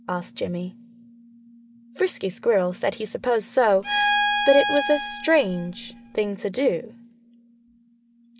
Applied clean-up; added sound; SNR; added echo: none; Bowed string instrument; 1 dB; none.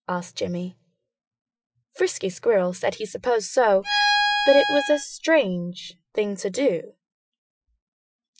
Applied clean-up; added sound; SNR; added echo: classical method Wiener filter.